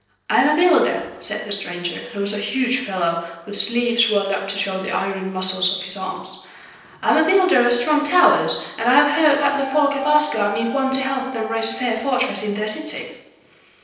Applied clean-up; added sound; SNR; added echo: neural separator model SepFormer DNS4.